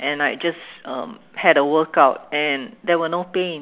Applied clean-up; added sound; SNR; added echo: none; none; none; none.